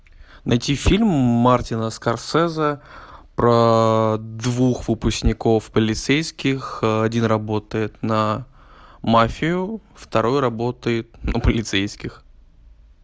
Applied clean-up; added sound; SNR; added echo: none; none; none; none.